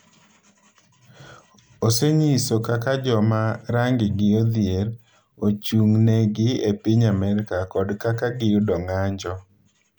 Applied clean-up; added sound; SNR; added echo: none; none; none; none.